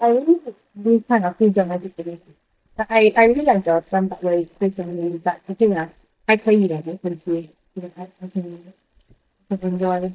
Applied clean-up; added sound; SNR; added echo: neural mask model DeepFilterNet 3.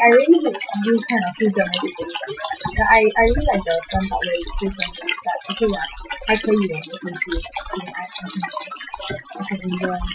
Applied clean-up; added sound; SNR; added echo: classical method Wiener filter.